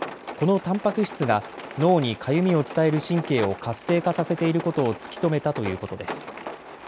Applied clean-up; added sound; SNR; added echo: none; Rain; 12 dB; none.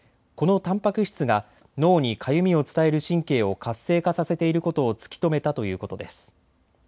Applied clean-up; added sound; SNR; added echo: none; none; none; none.